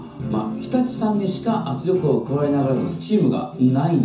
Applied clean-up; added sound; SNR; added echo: none; none; none; reverberation time 0.6 s.